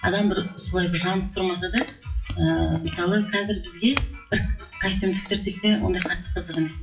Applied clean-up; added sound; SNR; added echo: classical method WPE with log-MMSE.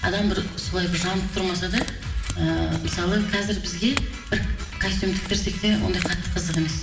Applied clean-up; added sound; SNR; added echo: none; Chink, clink / Domestic sounds, home sounds; 13 dB; reverberation time 1.1 s.